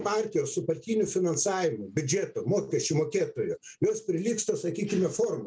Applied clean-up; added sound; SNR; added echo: none; none; none; none.